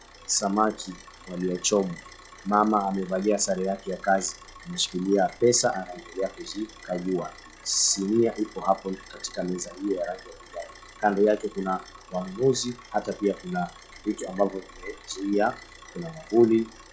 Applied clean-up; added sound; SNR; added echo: classical method log-MMSE.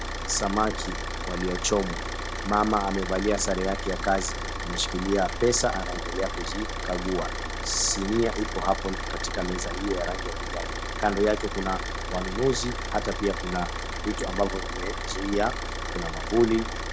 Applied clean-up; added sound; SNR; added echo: none; Idling / Car; 3 dB; none.